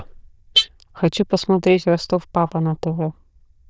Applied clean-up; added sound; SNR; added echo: neural diffusion model UNIVERSE++.